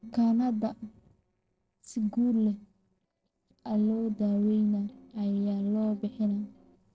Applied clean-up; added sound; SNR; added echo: neural separator model SepFormer DNS4.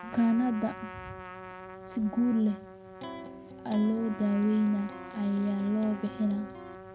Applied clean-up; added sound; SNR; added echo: none; Electric guitar + Trumpet; 13 dB; none.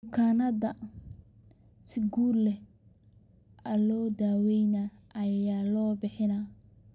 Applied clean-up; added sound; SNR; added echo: none; none; none; none.